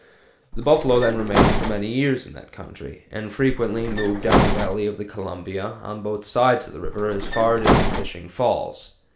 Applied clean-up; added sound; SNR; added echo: none; Bus; -2 dB; reverberation time 0.4 s.